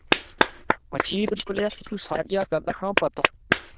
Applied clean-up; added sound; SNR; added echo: neural diffusion model UNIVERSE++.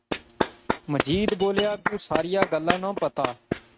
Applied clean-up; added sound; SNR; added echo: neural mask model RNNoise.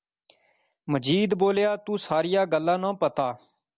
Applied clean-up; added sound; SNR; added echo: none; none; none; none.